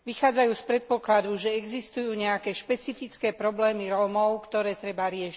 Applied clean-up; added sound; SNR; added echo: none; none; none; none.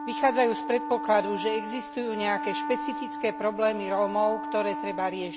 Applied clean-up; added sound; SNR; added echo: none; Wind instrument, woodwind instrument; 6 dB; none.